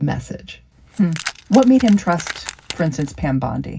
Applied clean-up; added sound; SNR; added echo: none; Keys jangling; 14 dB; reverberation time 0.4 s.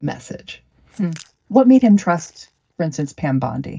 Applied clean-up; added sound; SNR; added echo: neural mask model DeepFilterNet 3.